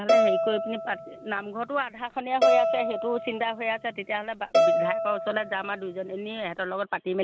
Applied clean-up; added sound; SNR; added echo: none; Bowed string instrument; -3 dB; none.